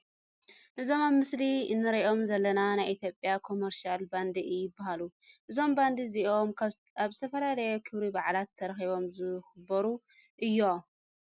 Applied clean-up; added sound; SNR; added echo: none; none; none; none.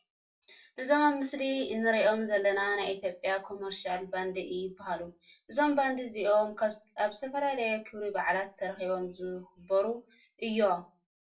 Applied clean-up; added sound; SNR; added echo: none; none; none; reverberation time 0.2 s.